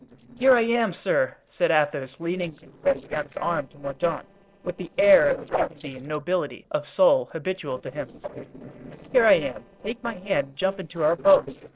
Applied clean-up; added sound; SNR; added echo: neural separator model SepFormer DNS4.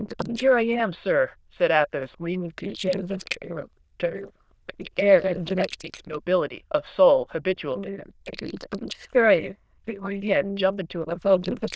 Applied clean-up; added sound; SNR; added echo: neural diffusion model UNIVERSE++.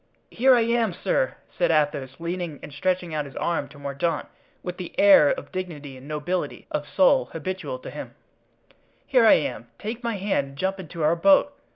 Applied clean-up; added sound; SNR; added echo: none; none; none; none.